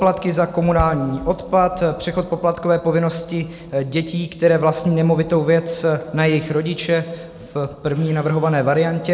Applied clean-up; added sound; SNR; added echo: none; none; none; none.